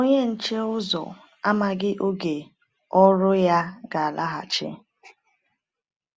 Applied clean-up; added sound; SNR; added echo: none; none; none; none.